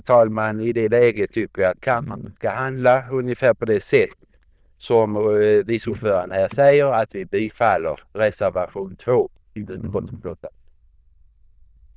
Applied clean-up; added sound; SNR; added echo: neural diffusion model UNIVERSE++.